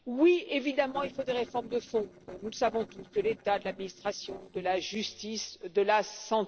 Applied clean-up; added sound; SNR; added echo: neural separator model SepFormer DNS4.